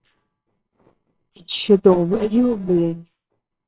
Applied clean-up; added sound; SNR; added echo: neural separator model SepFormer WHAMR!.